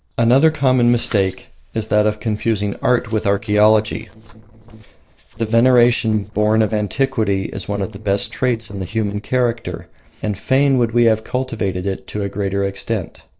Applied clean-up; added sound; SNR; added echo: neural separator model SepFormer DNS4.